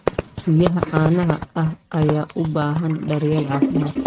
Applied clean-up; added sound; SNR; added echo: neural mask model RNNoise.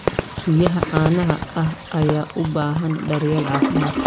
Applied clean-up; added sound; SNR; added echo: none; Fireworks + Toilet flush; 4 dB; none.